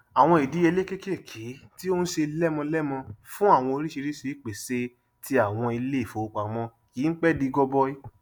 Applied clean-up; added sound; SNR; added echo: none; none; none; none.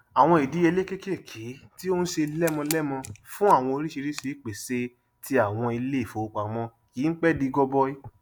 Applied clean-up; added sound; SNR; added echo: none; Camera; 17 dB; none.